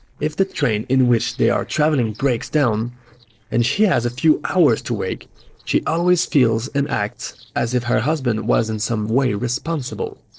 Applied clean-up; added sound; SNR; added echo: neural separator model SepFormer DNS4.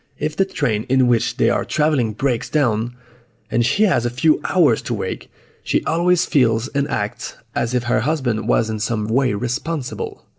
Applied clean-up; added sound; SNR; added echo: none; none; none; none.